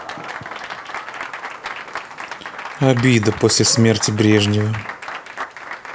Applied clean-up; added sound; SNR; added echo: none; Applause; 11 dB; none.